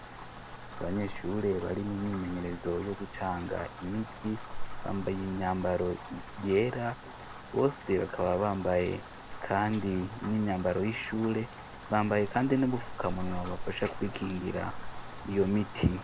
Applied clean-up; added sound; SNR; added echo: none; Rain; 9 dB; none.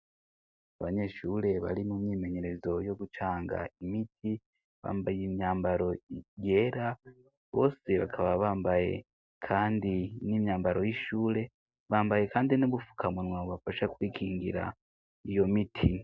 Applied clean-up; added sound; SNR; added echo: none; none; none; none.